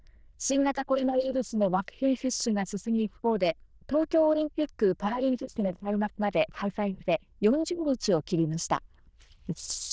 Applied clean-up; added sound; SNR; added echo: neural diffusion model UNIVERSE++.